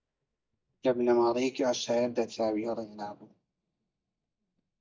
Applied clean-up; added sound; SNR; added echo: neural mask model DeepFilterNet 3.